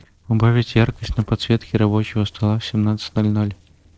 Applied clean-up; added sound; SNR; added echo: neural separator model SepFormer DNS4.